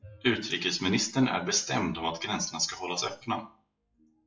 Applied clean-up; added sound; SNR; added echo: classical method WPE with log-MMSE.